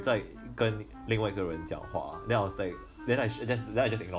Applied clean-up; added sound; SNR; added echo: none; Wind instrument, woodwind instrument; 17 dB; none.